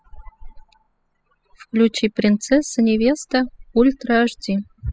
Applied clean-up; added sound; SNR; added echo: classical method spectral subtraction.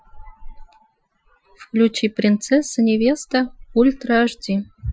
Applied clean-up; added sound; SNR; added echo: classical method Wiener filter.